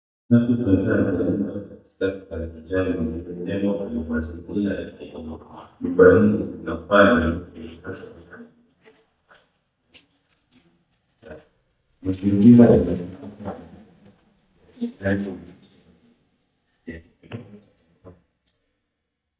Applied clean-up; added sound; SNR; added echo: neural mask model DeepFilterNet 3.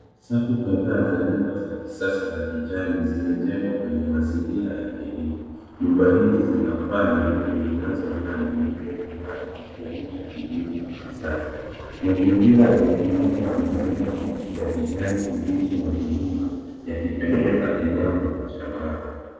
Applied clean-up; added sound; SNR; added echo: neural separator model SepFormer DNS4.